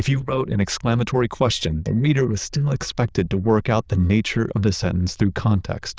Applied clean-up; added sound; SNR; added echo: neural diffusion model UNIVERSE++.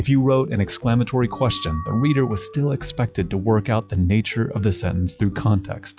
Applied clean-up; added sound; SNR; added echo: classical method log-MMSE.